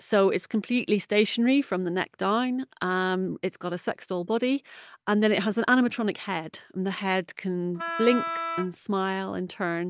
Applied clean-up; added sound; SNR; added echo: none; Wind instrument, woodwind instrument; 6 dB; none.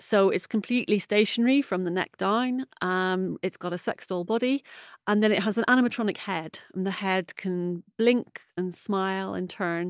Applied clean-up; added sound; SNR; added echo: none; none; none; none.